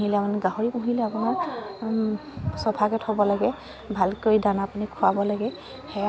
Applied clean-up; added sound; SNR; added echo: none; none; none; none.